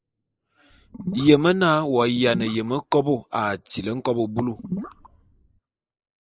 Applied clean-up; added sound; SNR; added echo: neural mask model Resemble Enhance denoiser.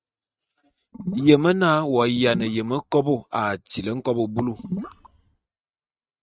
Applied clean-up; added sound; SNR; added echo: neural mask model RNNoise.